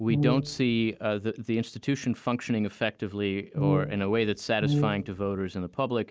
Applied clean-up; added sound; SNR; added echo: none; Brass instrument; 2 dB; none.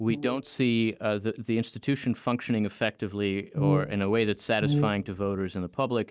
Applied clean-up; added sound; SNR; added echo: neural mask model DeepFilterNet 3.